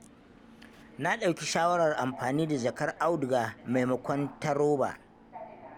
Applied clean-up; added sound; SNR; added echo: none; Subway, metro, underground; 19 dB; none.